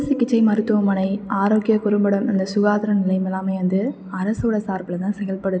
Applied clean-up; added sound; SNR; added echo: none; none; none; none.